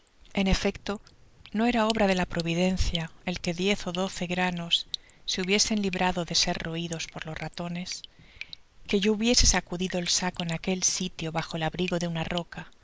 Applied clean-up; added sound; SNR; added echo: neural mask model Resemble Enhance denoiser.